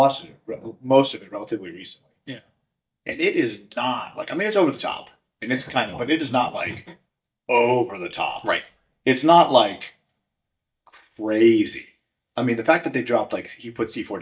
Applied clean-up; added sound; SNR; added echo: neural mask model DeepFilterNet 3.